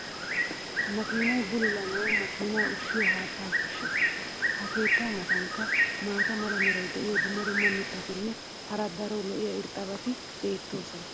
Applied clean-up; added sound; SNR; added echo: none; Bird; -3 dB; none.